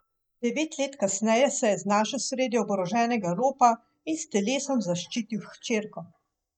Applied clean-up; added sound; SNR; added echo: neural mask model DeepFilterNet 3.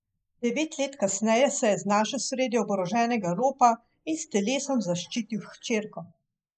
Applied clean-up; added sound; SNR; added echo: neural mask model Resemble Enhance denoiser.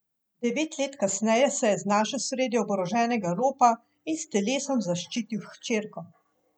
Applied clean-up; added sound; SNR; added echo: none; none; none; none.